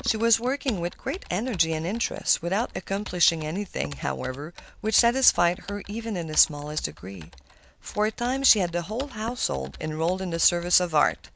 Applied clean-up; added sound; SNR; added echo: none; Computer keyboard; 18 dB; none.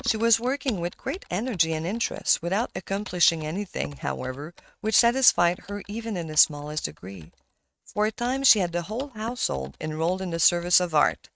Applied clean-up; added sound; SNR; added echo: neural mask model RNNoise.